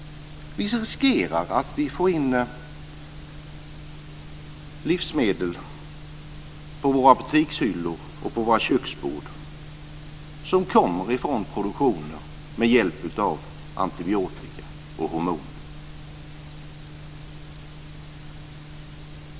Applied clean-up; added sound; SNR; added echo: none; none; none; none.